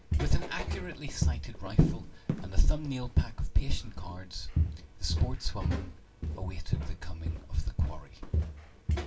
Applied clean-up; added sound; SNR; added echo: none; Walk, footsteps; 3 dB; reverberation time 0.2 s.